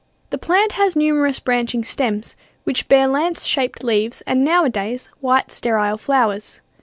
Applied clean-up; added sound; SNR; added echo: none; none; none; none.